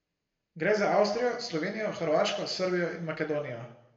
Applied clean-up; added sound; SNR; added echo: none; none; none; reverberation time 0.8 s.